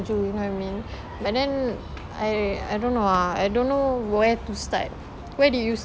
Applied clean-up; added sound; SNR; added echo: none; none; none; none.